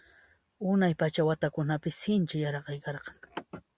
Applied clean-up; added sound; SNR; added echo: none; none; none; none.